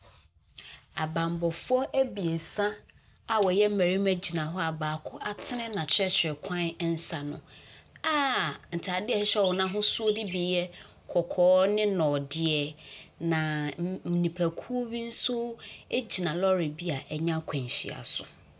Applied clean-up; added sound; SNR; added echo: none; Fart; 16 dB; none.